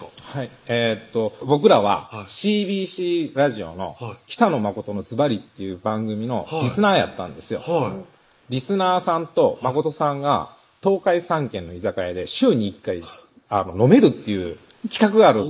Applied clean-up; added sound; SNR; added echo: neural mask model Resemble Enhance denoiser.